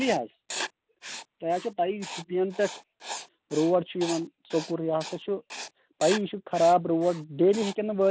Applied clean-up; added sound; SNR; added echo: none; Writing; 13 dB; none.